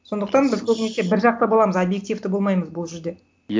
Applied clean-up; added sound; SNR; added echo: none; none; none; none.